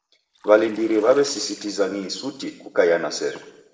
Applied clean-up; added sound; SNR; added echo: neural separator model SepFormer DNS4.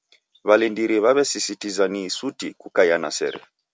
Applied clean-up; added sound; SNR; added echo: none; none; none; none.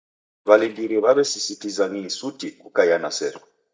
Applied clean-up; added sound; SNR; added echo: neural mask model DeepFilterNet 3.